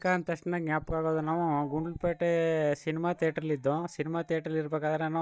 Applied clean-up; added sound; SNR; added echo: neural mask model DeepFilterNet 3.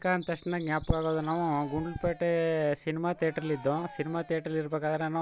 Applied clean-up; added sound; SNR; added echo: none; Cheering + Bird vocalization, bird call, bird song; 16 dB; none.